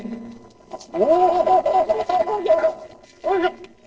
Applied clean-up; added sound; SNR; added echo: neural separator model SepFormer DNS4.